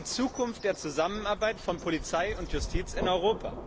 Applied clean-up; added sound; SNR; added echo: none; Bird + Rain / Thunderstorm; 7 dB; none.